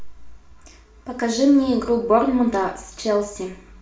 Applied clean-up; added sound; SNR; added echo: none; none; none; reverberation time 0.4 s.